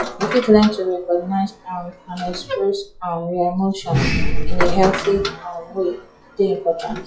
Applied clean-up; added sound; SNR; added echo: classical method log-MMSE.